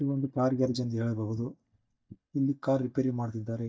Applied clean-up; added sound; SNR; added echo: neural mask model DeepFilterNet 3.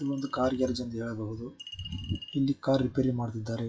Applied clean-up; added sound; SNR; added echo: classical method WPE with log-MMSE.